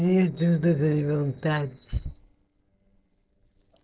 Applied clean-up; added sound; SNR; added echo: neural separator model SepFormer DNS4.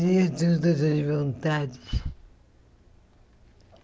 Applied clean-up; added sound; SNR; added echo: none; none; none; none.